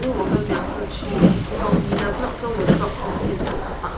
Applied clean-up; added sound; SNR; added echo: none; Boat, Water vehicle; -5 dB; none.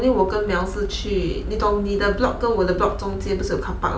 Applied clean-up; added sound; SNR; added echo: none; none; none; none.